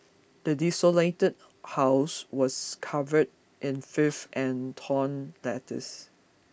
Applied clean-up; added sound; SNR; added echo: none; none; none; none.